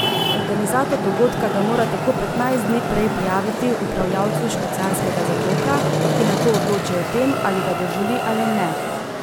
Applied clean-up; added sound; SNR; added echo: none; Traffic noise, roadway noise; 0 dB; none.